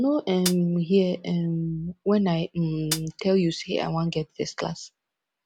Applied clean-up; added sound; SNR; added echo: none; Hi-hat; 11 dB; none.